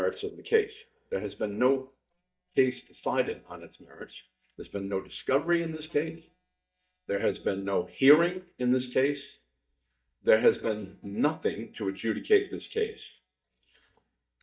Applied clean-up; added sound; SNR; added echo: neural mask model DeepFilterNet 3.